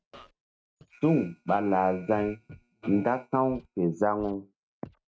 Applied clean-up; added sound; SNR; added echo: neural mask model RNNoise.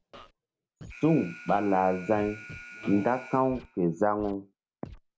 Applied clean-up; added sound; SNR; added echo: none; Scratching (performance technique) + Alarm; 18 dB; none.